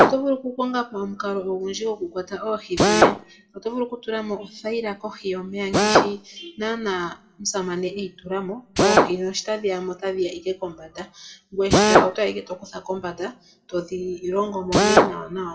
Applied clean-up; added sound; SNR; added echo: none; Drill; -3 dB; reverberation time 0.3 s.